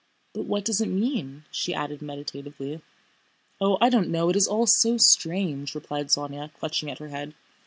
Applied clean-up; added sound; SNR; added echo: none; none; none; none.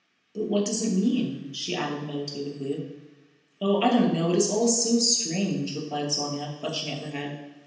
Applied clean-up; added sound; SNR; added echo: none; none; none; reverberation time 0.9 s.